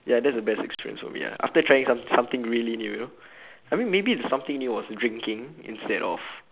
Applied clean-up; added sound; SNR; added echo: none; none; none; none.